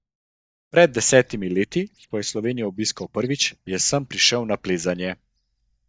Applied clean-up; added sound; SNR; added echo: neural mask model DeepFilterNet 3.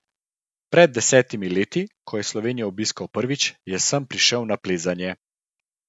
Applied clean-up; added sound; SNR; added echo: none; none; none; none.